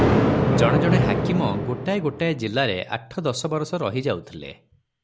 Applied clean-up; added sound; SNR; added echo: none; Thunder; -1 dB; none.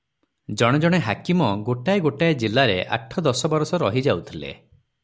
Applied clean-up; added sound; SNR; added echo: none; none; none; none.